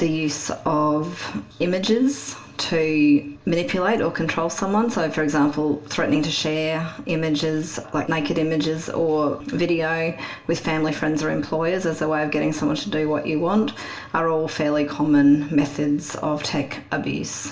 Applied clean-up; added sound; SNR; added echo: none; none; none; reverberation time 0.2 s.